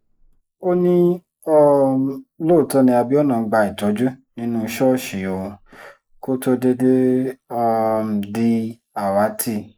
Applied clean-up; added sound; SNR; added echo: neural mask model Resemble Enhance denoiser.